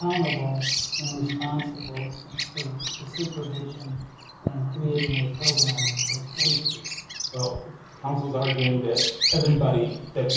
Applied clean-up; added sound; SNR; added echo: none; Bird vocalization, bird call, bird song; 2 dB; reverberation time 0.7 s.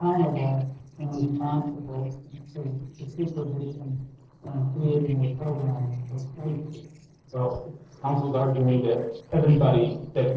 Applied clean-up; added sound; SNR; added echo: neural separator model SepFormer DNS4.